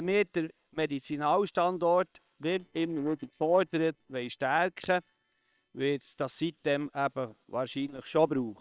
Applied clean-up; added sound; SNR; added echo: neural separator model SepFormer WHAM!.